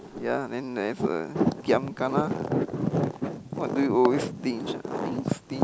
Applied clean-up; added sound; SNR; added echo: none; none; none; none.